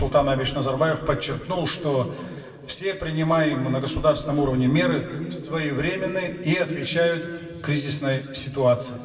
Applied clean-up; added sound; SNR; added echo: none; none; none; reverberation time 2.5 s.